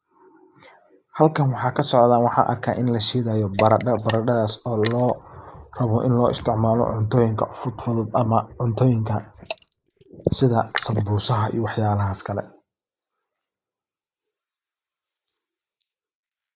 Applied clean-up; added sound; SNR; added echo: neural mask model Resemble Enhance denoiser.